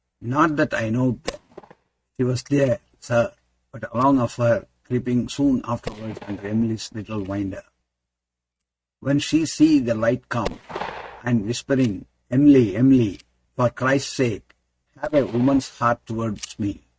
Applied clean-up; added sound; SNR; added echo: neural mask model RNNoise.